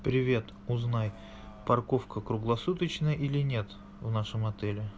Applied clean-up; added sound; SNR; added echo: none; Bus; 19 dB; none.